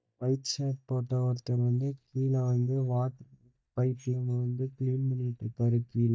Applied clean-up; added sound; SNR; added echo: neural mask model DeepFilterNet 3.